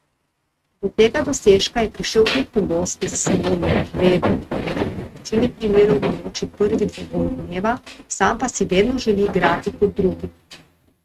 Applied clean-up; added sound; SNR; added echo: neural mask model RNNoise.